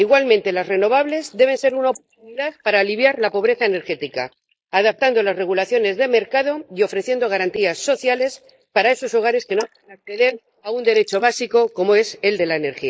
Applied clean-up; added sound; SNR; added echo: neural mask model Resemble Enhance denoiser.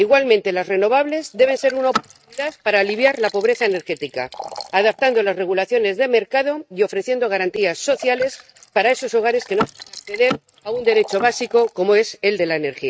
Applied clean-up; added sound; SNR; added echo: neural mask model RNNoise.